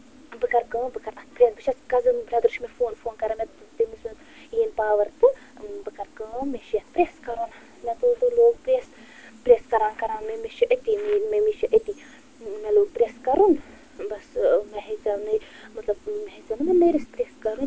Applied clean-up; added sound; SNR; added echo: none; none; none; none.